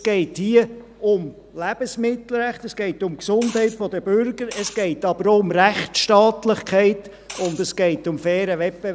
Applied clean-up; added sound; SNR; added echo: none; Liquid; 18 dB; none.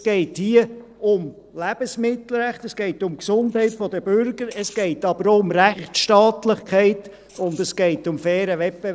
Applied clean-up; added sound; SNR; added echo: neural separator model SepFormer DNS4.